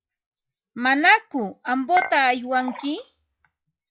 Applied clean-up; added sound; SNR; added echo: classical method log-MMSE.